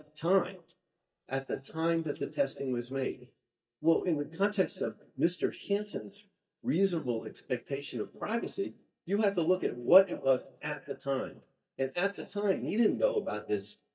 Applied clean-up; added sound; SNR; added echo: neural mask model DeepFilterNet 3.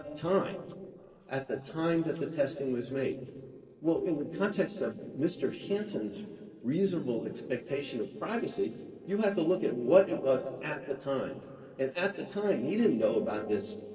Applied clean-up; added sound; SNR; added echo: neural separator model SepFormer DNS4.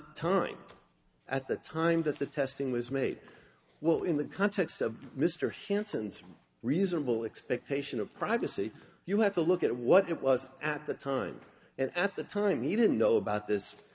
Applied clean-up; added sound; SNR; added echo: none; none; none; none.